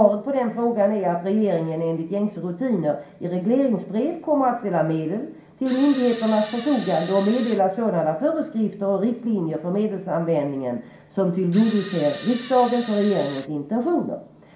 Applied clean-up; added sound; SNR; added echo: none; Camera; 16 dB; reverberation time 0.5 s.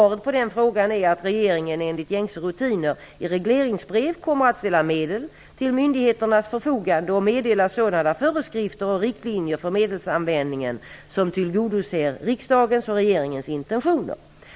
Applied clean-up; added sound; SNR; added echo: none; none; none; none.